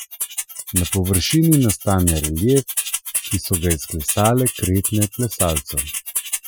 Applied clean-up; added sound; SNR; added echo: classical method Wiener filter.